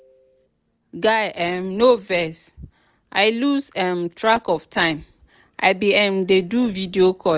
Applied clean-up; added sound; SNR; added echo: none; none; none; none.